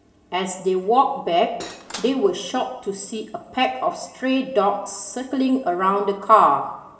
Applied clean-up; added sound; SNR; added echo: none; Cutlery, silverware / Dishes, pots, and pans; 14 dB; reverberation time 0.8 s.